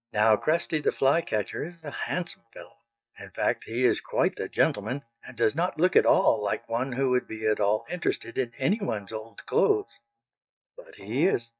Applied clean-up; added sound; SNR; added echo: neural mask model DeepFilterNet 3.